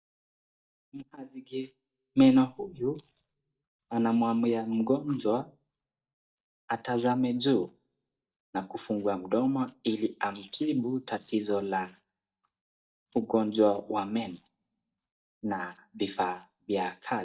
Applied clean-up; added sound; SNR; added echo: neural mask model DeepFilterNet 3.